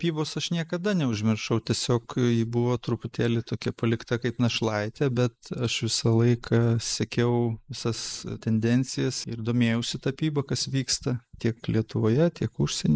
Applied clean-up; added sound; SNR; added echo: neural mask model Resemble Enhance denoiser.